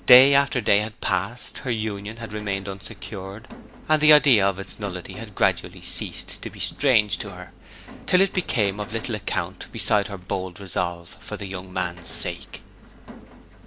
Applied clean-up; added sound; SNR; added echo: none; Rain; 19 dB; none.